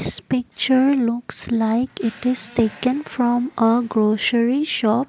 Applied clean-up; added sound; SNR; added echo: none; none; none; none.